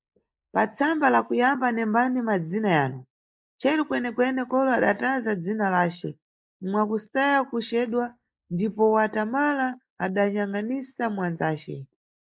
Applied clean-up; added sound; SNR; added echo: neural mask model Resemble Enhance denoiser.